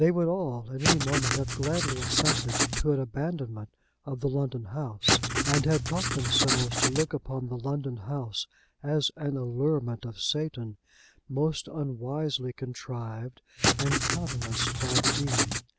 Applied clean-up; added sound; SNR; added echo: none; Writing; -2 dB; none.